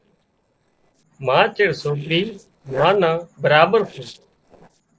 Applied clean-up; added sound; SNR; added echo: neural separator model SepFormer DNS4.